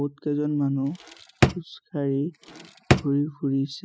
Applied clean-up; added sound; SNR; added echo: classical method spectral subtraction.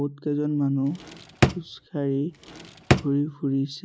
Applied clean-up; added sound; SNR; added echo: none; Drawer open or close; -1 dB; none.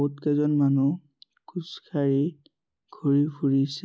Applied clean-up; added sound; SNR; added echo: none; none; none; none.